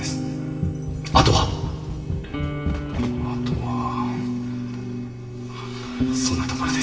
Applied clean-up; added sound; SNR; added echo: none; Run; 5 dB; reverberation time 2.9 s.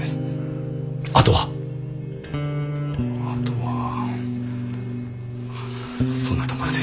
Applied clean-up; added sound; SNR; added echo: none; none; none; none.